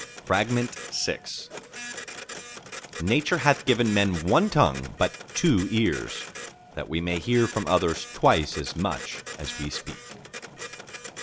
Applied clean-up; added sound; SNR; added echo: none; Printer; 13 dB; none.